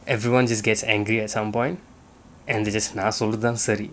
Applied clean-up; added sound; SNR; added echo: none; none; none; none.